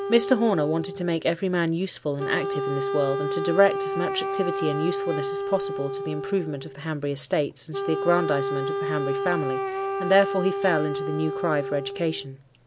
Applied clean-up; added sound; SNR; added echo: none; Wind instrument, woodwind instrument; 4 dB; none.